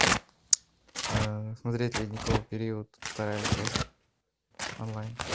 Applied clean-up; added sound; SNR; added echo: none; Tearing; 0 dB; none.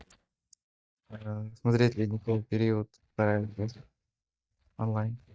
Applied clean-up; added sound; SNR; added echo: neural mask model DeepFilterNet 3.